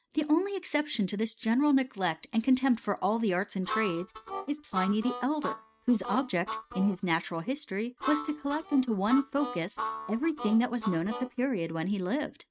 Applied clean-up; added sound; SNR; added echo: neural mask model RNNoise.